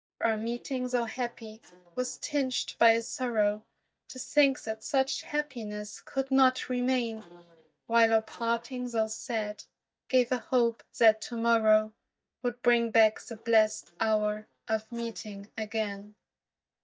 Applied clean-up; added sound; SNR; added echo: neural mask model DeepFilterNet 3.